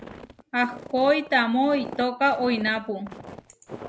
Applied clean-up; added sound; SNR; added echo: none; Walk, footsteps; 17 dB; none.